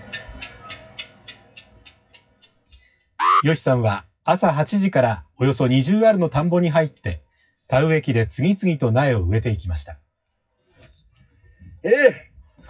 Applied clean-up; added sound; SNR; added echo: classical method WPE with log-MMSE.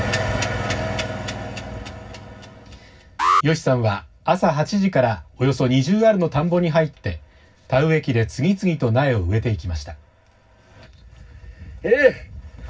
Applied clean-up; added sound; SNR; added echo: none; Alarm; 3 dB; reverberation time 0.4 s.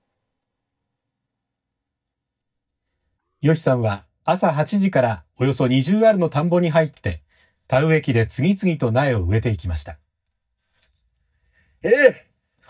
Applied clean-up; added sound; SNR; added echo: neural mask model DeepFilterNet 3.